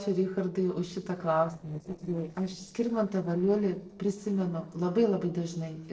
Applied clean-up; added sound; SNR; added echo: neural separator model SepFormer DNS4.